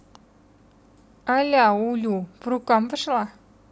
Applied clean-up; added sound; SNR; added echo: none; none; none; none.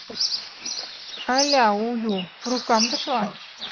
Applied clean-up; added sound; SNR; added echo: neural mask model Resemble Enhance denoiser.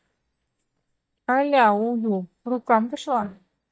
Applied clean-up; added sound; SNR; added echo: neural mask model DeepFilterNet 3.